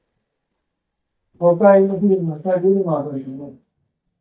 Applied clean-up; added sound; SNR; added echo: neural mask model DeepFilterNet 3.